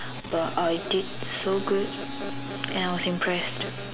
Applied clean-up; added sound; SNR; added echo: none; Bowed string instrument; 12 dB; none.